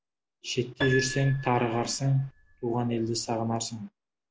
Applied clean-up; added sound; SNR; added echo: none; Piano; 10 dB; none.